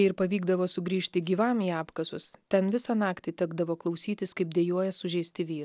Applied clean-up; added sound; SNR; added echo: none; none; none; none.